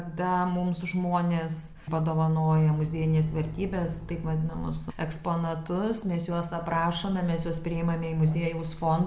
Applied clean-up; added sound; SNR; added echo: none; Bowed string instrument; 17 dB; none.